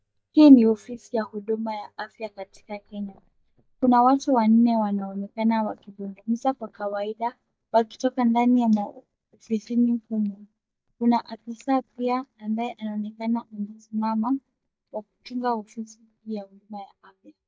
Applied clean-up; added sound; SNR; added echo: neural mask model DeepFilterNet 3.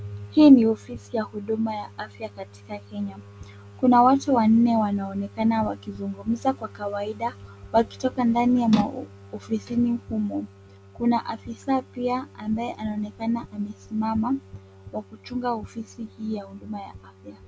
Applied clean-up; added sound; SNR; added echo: none; none; none; none.